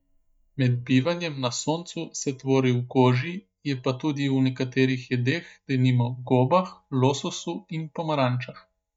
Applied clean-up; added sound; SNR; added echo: neural mask model DeepFilterNet 3.